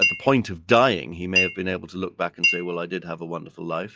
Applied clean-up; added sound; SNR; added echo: classical method log-MMSE.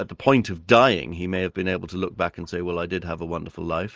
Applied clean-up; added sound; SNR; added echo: neural mask model Resemble Enhance denoiser.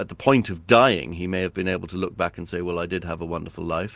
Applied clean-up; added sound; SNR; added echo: none; none; none; none.